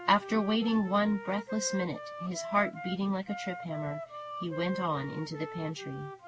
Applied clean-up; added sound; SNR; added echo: none; Wind instrument, woodwind instrument; 10 dB; none.